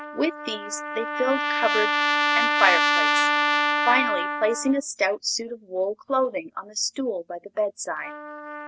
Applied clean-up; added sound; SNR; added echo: none; Trumpet; -1 dB; none.